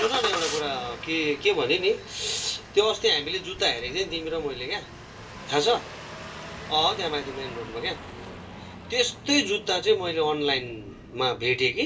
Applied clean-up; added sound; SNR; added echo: none; Engine starting; 12 dB; reverberation time 0.2 s.